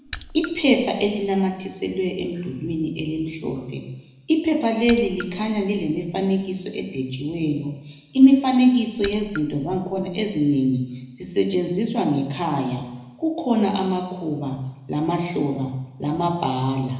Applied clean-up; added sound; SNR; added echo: none; Raindrop / Splash, splatter; 16 dB; reverberation time 0.9 s.